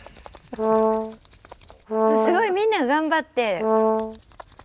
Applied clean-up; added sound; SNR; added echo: none; Brass instrument; -4 dB; none.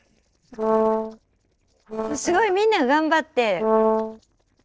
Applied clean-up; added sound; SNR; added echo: neural separator model SepFormer DNS4.